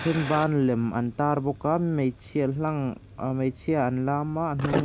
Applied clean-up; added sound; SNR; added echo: none; Fire; 11 dB; none.